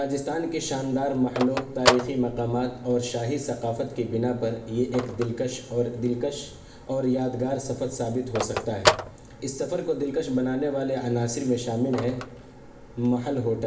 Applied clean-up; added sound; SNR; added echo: none; Telephone; 7 dB; reverberation time 0.8 s.